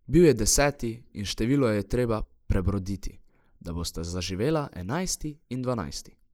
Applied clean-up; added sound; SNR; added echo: neural mask model Resemble Enhance denoiser.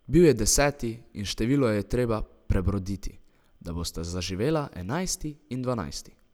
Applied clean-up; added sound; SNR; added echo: none; none; none; none.